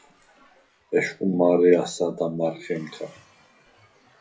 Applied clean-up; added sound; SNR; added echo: classical method WPE with log-MMSE.